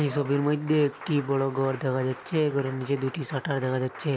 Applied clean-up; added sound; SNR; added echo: none; Applause; 17 dB; none.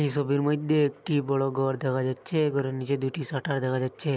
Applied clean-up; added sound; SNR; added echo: none; none; none; none.